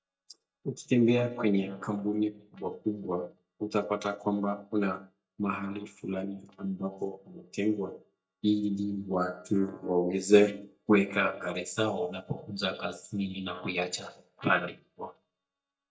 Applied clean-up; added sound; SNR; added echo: neural mask model DeepFilterNet 3.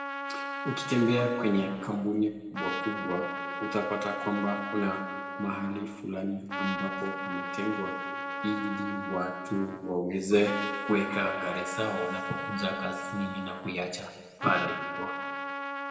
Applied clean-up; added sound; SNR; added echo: none; Trumpet; 5 dB; reverberation time 1.5 s.